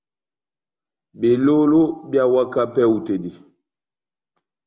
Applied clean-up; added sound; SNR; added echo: none; none; none; none.